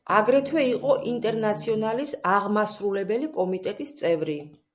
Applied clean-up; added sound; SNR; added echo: none; Bass guitar; 16 dB; none.